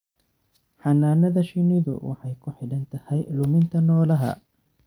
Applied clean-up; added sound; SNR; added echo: none; none; none; none.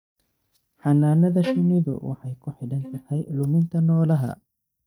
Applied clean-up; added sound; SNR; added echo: neural mask model DeepFilterNet 3.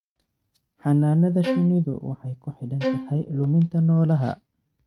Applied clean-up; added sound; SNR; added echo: neural mask model RNNoise.